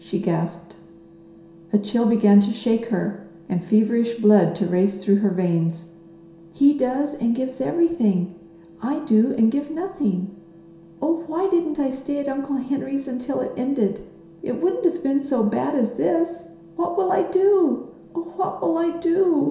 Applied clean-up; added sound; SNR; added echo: none; none; none; reverberation time 0.7 s.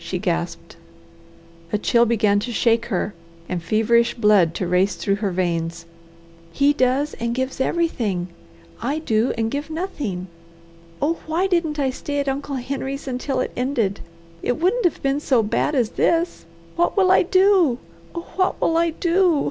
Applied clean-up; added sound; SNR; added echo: none; none; none; none.